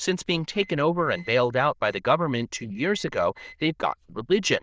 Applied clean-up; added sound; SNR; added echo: neural diffusion model UNIVERSE++.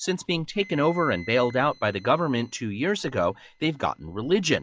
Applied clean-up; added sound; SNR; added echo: classical method log-MMSE.